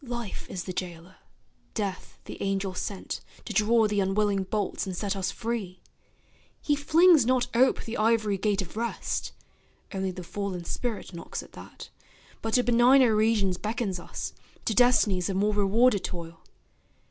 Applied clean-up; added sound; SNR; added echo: none; none; none; none.